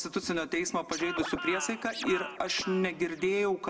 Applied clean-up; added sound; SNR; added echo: none; Scratching (performance technique); 9 dB; reverberation time 0.3 s.